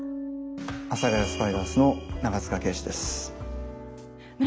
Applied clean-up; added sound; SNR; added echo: none; Bass guitar; 12 dB; none.